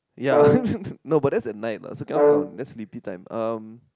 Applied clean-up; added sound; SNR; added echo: none; Brass instrument; -2 dB; none.